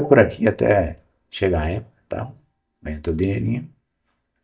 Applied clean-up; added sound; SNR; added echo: neural mask model DeepFilterNet 3.